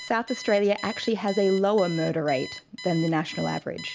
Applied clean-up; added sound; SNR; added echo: none; Alarm; 15 dB; none.